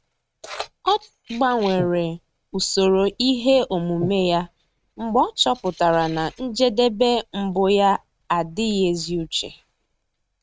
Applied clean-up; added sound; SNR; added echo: neural mask model RNNoise.